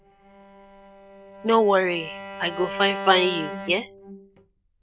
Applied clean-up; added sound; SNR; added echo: none; Bowed string instrument; 11 dB; none.